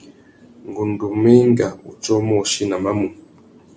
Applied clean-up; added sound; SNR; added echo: none; none; none; none.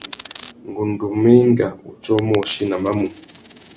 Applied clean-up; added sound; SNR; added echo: none; Coin (dropping); 17 dB; none.